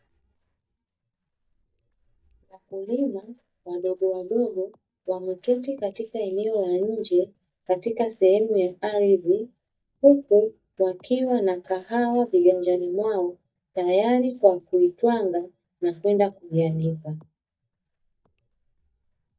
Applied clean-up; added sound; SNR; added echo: neural mask model DeepFilterNet 3.